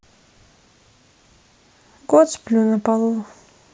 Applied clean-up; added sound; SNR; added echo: none; none; none; none.